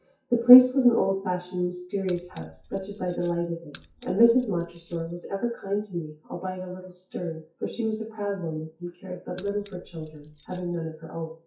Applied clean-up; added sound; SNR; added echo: classical method WPE with log-MMSE.